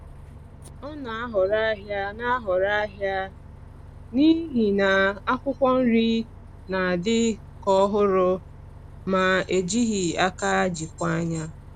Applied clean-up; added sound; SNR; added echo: none; Bus; 18 dB; none.